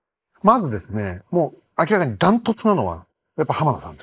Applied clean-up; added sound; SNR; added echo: neural mask model Resemble Enhance denoiser.